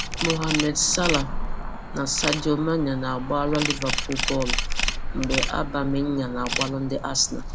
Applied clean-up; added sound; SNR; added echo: none; Camera + Cricket / Motor vehicle (road); 1 dB; none.